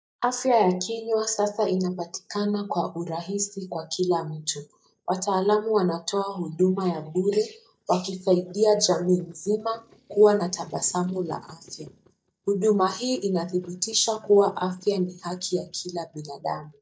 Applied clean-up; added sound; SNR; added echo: neural mask model DeepFilterNet 3.